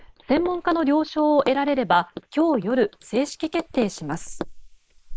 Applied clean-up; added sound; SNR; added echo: neural mask model Resemble Enhance denoiser.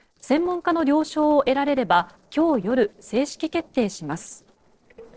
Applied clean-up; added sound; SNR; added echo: neural separator model SepFormer DNS4.